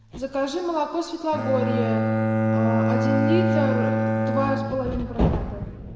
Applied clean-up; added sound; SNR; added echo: none; Bowed string instrument; -2 dB; reverberation time 1.7 s.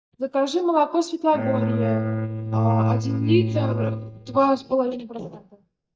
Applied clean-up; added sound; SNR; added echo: neural mask model DeepFilterNet 3.